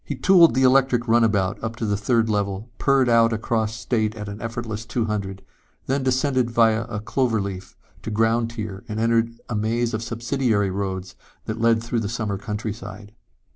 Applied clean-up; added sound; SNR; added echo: none; none; none; none.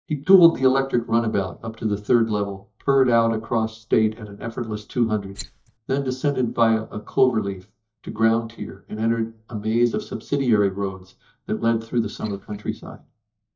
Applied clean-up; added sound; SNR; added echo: neural mask model DeepFilterNet 3.